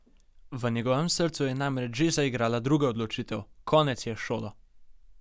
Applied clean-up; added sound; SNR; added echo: none; none; none; none.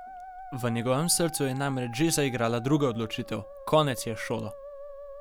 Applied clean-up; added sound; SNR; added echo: none; Musical instrument; 15 dB; none.